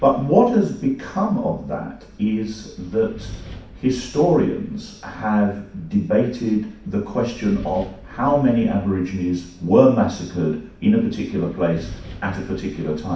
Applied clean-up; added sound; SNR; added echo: none; Wind; 19 dB; reverberation time 0.6 s.